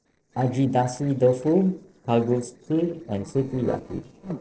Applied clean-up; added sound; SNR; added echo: neural separator model SepFormer DNS4.